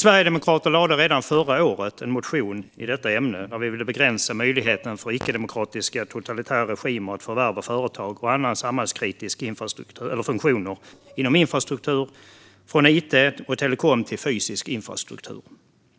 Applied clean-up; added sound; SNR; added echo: neural separator model SepFormer DNS4.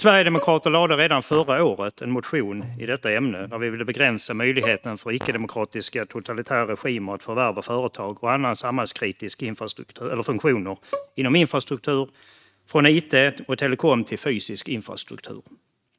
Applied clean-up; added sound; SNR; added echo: neural mask model RNNoise.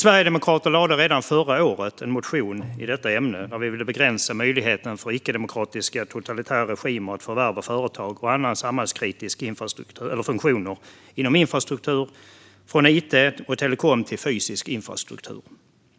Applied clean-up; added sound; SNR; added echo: none; none; none; none.